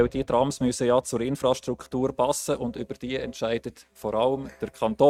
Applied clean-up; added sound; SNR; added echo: neural mask model RNNoise.